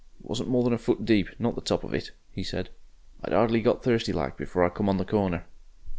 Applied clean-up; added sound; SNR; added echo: none; none; none; none.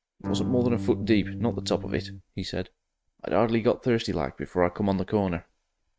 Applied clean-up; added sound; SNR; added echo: neural mask model RNNoise.